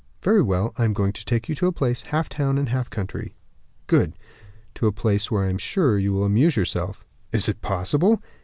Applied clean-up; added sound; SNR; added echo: none; none; none; none.